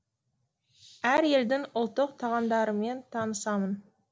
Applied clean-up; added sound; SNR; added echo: none; none; none; none.